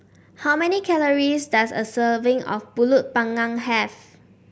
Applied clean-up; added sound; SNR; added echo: none; none; none; none.